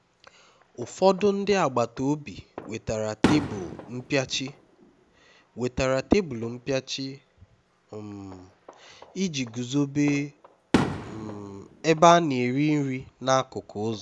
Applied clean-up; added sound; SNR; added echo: none; Fireworks; 9 dB; none.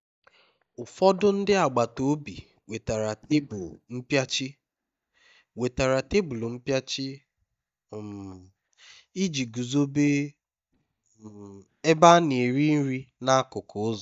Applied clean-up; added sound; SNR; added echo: neural mask model DeepFilterNet 3.